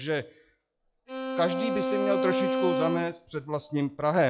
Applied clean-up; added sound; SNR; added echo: classical method log-MMSE.